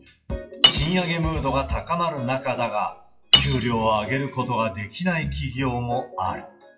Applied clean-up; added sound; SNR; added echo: classical method WPE with log-MMSE.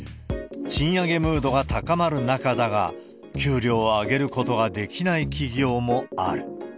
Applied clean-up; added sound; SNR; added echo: none; none; none; none.